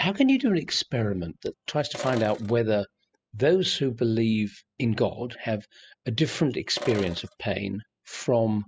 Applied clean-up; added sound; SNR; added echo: classical method spectral subtraction.